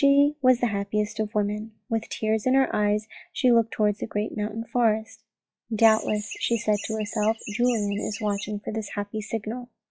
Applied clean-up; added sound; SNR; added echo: classical method log-MMSE.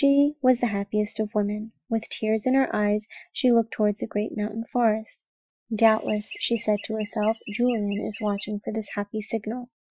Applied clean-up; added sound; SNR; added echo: classical method Wiener filter.